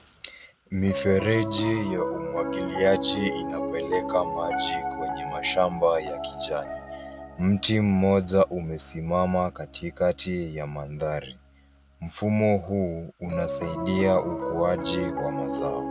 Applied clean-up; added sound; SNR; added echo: none; Piano; 7 dB; none.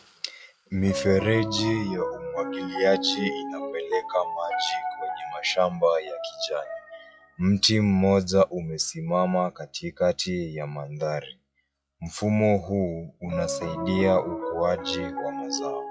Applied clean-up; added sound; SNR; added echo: classical method log-MMSE.